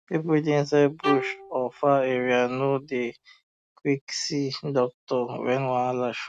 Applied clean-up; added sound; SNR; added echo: neural mask model RNNoise.